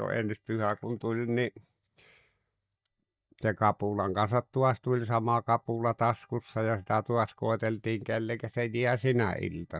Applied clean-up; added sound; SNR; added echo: neural mask model DeepFilterNet 3.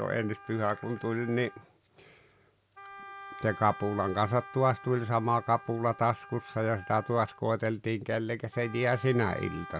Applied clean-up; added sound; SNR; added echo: none; Wind instrument, woodwind instrument; 17 dB; none.